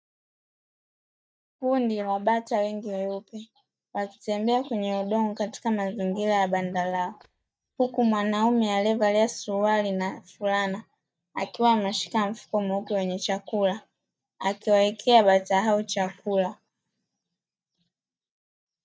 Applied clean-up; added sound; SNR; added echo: neural mask model DeepFilterNet 3.